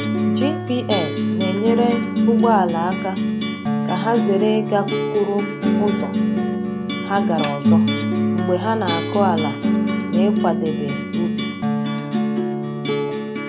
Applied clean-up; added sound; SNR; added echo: none; Acoustic guitar; -3 dB; none.